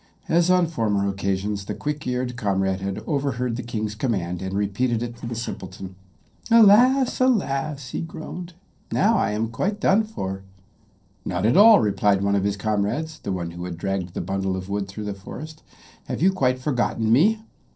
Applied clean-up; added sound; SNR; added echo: neural separator model SepFormer DNS4.